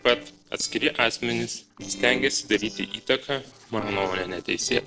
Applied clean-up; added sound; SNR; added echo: neural separator model SepFormer DNS4.